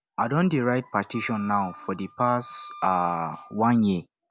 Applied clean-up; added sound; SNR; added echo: none; Wind instrument, woodwind instrument; 18 dB; none.